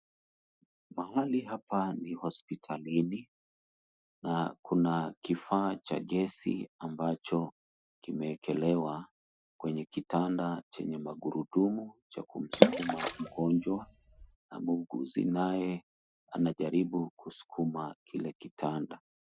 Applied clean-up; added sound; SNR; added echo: classical method Wiener filter.